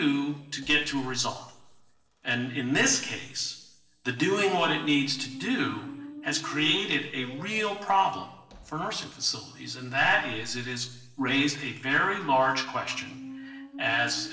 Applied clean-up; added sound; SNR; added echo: neural separator model SepFormer DNS4.